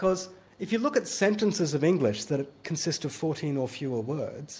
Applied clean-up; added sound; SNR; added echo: none; none; none; none.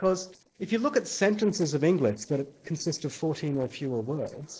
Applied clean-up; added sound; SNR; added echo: neural separator model SepFormer DNS4.